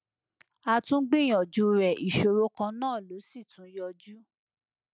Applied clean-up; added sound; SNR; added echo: none; none; none; none.